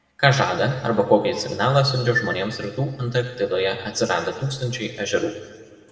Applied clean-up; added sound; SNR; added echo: none; none; none; reverberation time 1.4 s.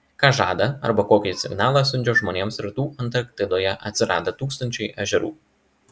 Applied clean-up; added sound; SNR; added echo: none; none; none; none.